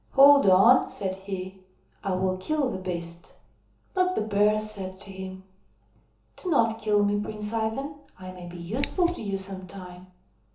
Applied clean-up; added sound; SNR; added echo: none; Scissors; 3 dB; reverberation time 0.8 s.